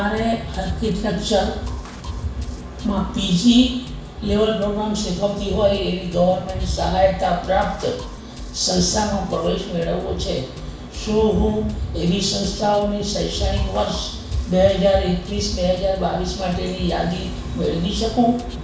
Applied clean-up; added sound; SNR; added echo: none; Drum kit; 13 dB; reverberation time 0.7 s.